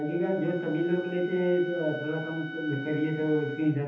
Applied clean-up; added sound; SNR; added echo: none; Wind instrument, woodwind instrument; 14 dB; reverberation time 1.3 s.